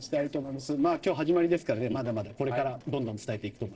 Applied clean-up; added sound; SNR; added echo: neural separator model SepFormer DNS4.